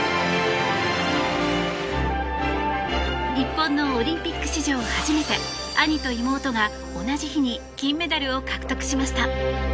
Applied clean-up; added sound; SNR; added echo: none; none; none; none.